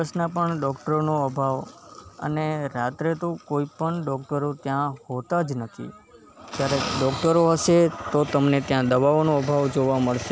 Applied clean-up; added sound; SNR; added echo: none; none; none; none.